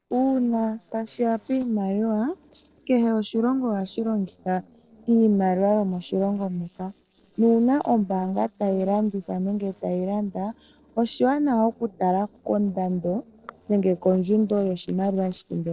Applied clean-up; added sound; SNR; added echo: neural separator model SepFormer DNS4.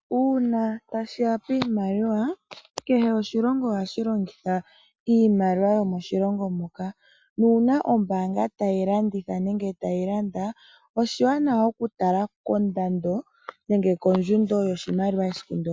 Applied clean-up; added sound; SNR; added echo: none; none; none; none.